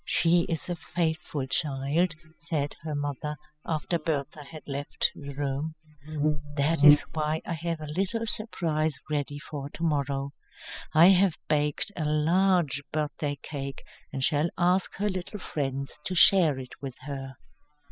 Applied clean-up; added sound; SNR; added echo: classical method spectral subtraction.